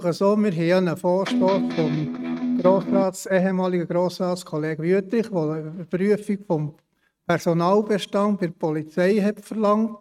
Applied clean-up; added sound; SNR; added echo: neural mask model RNNoise.